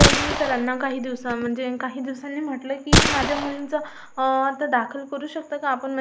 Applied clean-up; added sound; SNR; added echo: none; Gunshot, gunfire; -4 dB; none.